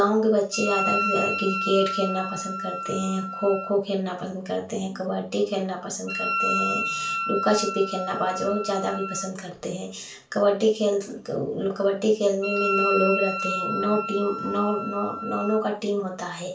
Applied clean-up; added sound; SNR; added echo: none; Wind instrument, woodwind instrument; 4 dB; reverberation time 0.3 s.